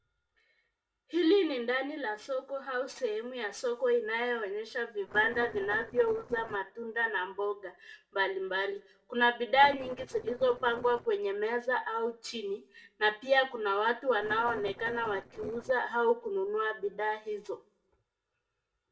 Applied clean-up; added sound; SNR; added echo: neural separator model SepFormer DNS4.